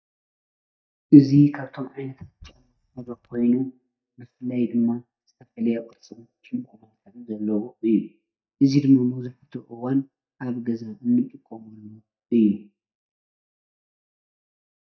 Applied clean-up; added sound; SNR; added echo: neural mask model DeepFilterNet 3.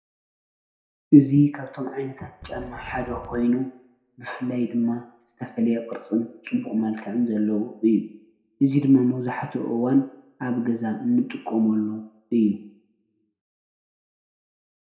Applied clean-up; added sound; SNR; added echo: none; Wind; 16 dB; reverberation time 0.6 s.